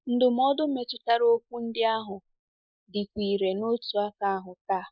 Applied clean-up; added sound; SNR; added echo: neural mask model Resemble Enhance denoiser.